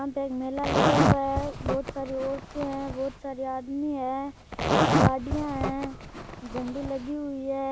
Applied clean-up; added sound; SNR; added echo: none; Zipper (clothing); -2 dB; none.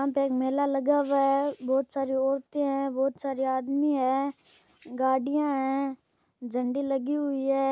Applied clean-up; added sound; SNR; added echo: none; none; none; none.